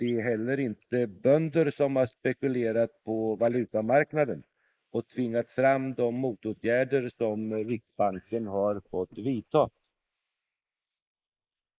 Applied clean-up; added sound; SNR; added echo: neural mask model Resemble Enhance denoiser.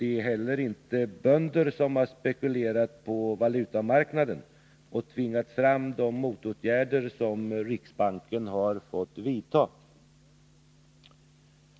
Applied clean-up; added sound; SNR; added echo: none; none; none; none.